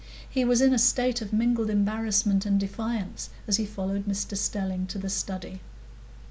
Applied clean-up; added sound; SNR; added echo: none; none; none; none.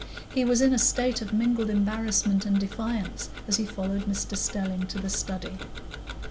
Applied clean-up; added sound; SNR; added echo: none; Tick-tock; 12 dB; none.